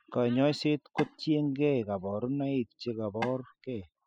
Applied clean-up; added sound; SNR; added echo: classical method spectral subtraction.